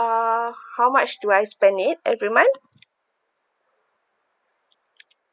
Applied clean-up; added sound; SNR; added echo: none; none; none; none.